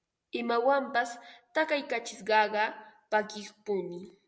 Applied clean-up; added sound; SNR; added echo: none; none; none; none.